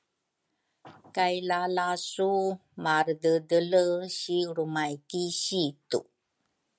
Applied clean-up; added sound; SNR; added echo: none; none; none; none.